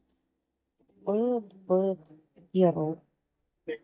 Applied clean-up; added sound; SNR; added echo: neural mask model DeepFilterNet 3.